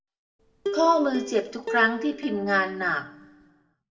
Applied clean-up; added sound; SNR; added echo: none; Plucked string instrument; 9 dB; reverberation time 0.6 s.